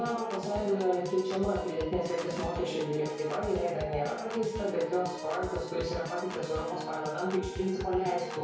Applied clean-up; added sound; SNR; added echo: none; Piano / Organ; 8 dB; reverberation time 0.6 s.